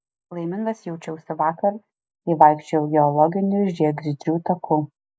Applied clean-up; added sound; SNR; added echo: none; none; none; none.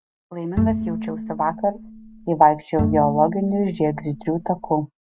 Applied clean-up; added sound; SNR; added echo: none; Bowed string instrument; 6 dB; none.